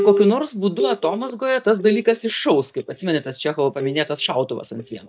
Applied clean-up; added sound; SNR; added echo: neural mask model DeepFilterNet 3.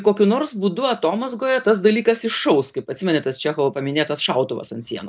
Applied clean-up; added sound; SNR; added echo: none; none; none; none.